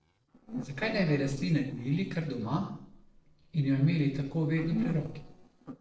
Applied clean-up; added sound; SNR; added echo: neural separator model SepFormer DNS4.